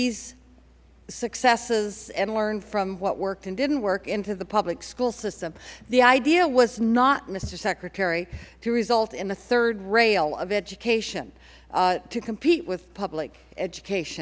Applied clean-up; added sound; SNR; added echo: none; none; none; none.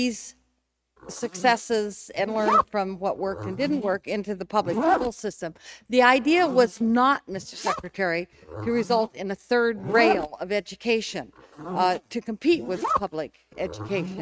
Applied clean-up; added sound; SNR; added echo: neural mask model RNNoise.